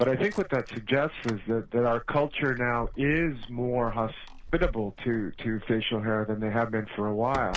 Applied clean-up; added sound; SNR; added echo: none; Keys jangling; 12 dB; none.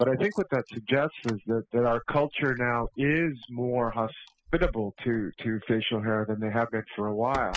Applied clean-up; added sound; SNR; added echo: classical method spectral subtraction.